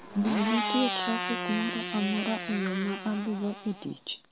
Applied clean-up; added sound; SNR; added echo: none; Motorcycle; 4 dB; none.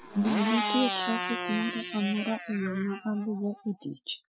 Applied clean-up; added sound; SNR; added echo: classical method Wiener filter.